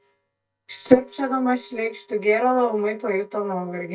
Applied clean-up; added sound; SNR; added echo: neural mask model DeepFilterNet 3.